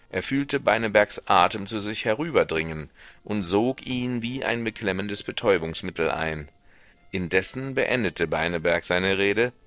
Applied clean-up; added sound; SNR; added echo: neural separator model SepFormer DNS4.